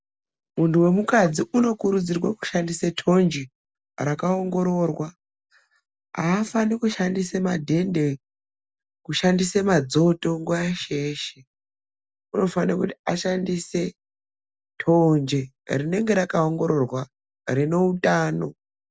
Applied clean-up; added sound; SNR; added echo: none; none; none; none.